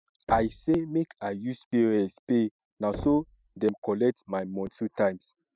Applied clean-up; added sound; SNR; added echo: classical method spectral subtraction.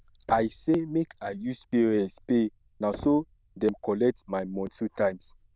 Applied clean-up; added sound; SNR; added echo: neural diffusion model UNIVERSE++.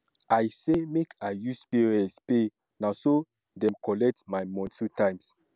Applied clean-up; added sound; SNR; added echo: none; none; none; none.